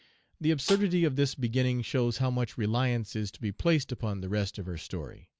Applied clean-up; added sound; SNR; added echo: none; Snare drum; 14 dB; none.